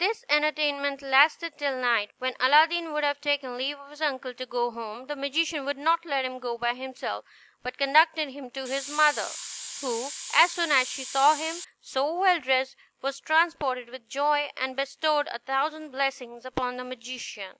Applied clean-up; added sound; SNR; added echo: none; Hiss; 10 dB; none.